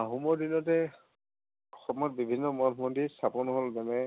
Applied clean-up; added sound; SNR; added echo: none; none; none; none.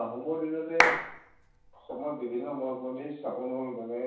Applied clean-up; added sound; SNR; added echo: none; Clapping; -5 dB; reverberation time 0.7 s.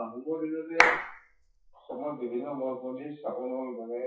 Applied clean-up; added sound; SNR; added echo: classical method WPE with log-MMSE.